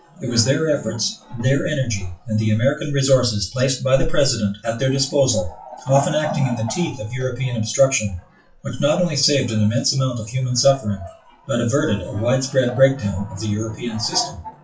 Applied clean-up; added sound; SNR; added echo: classical method WPE with log-MMSE.